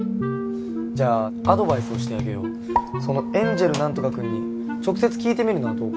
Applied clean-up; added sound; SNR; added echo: none; Brass instrument; 5 dB; none.